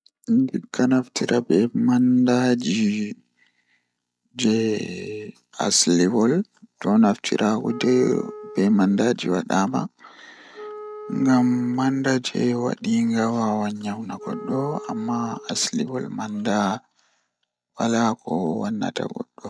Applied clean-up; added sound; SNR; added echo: none; Wind instrument, woodwind instrument; 17 dB; none.